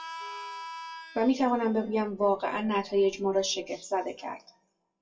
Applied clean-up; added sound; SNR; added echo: classical method WPE with log-MMSE.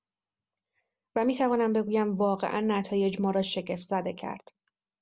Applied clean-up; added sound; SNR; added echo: none; none; none; none.